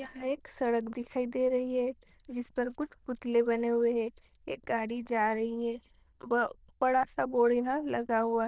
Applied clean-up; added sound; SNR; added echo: neural diffusion model UNIVERSE++.